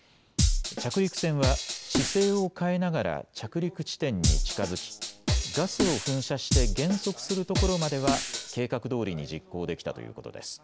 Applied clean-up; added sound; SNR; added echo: none; Drum kit; -2 dB; none.